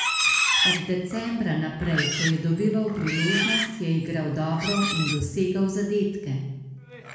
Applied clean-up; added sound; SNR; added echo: none; Livestock, farm animals, working animals; 2 dB; reverberation time 1.0 s.